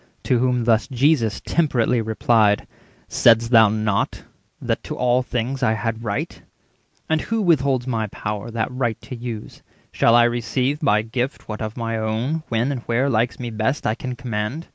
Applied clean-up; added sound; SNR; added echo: none; none; none; none.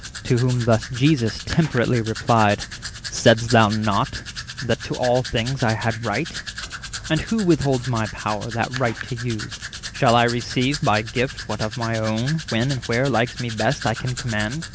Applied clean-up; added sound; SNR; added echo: none; Domestic sounds, home sounds; 11 dB; none.